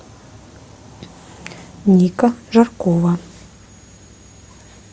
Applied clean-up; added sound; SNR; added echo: none; none; none; none.